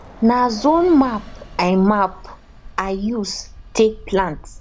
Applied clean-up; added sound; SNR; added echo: none; Bus; 18 dB; none.